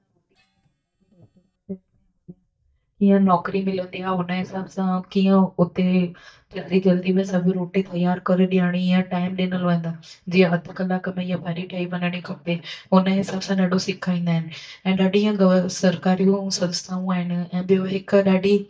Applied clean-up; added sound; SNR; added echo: neural mask model DeepFilterNet 3.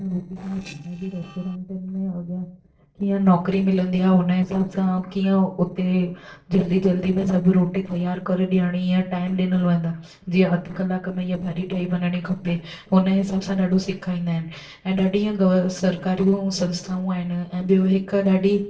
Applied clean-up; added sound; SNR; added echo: neural separator model SepFormer DNS4.